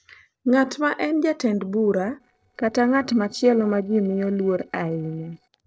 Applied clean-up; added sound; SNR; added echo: neural separator model SepFormer DNS4.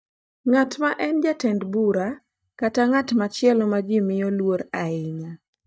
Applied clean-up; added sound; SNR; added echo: neural mask model DeepFilterNet 3.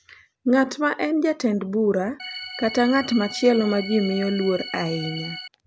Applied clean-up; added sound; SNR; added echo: none; Organ; 12 dB; none.